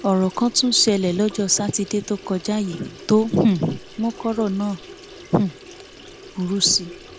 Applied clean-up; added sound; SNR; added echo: none; Sink (filling or washing) / Water tap, faucet; 18 dB; none.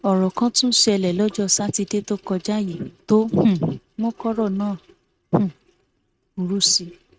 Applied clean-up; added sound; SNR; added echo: neural mask model RNNoise.